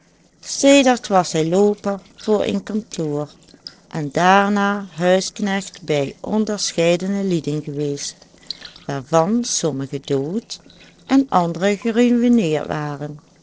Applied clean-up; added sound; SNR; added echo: neural separator model SepFormer DNS4.